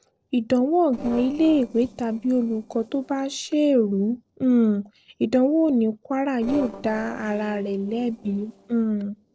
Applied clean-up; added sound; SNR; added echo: neural separator model SepFormer DNS4.